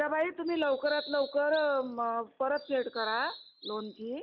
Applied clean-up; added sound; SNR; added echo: none; Bird vocalization, bird call, bird song; 15 dB; none.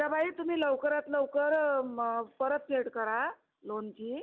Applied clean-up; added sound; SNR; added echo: none; none; none; none.